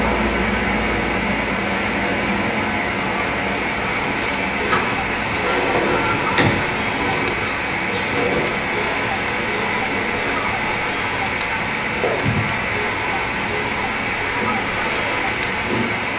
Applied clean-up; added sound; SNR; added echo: none; Clock; 11 dB; reverberation time 0.9 s.